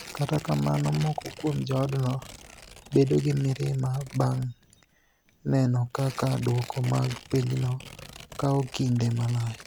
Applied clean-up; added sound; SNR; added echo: none; Tearing; 17 dB; none.